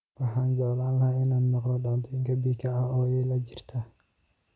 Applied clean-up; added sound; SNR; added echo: none; none; none; none.